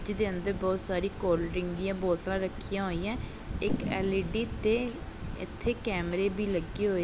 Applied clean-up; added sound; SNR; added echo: none; Fireworks; 12 dB; none.